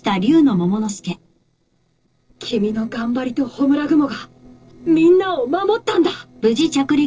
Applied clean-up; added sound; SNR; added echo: neural separator model SepFormer DNS4.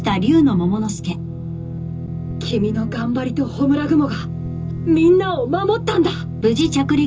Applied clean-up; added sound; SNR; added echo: none; Guitar; 7 dB; reverberation time 0.2 s.